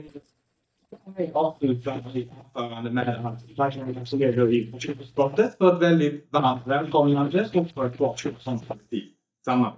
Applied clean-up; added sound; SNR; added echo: neural mask model DeepFilterNet 3.